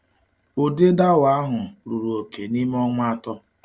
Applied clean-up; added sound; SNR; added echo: none; none; none; none.